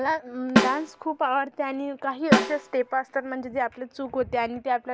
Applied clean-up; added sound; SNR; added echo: none; Snare drum; -1 dB; none.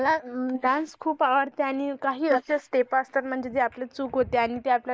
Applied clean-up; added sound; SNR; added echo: neural mask model Resemble Enhance denoiser.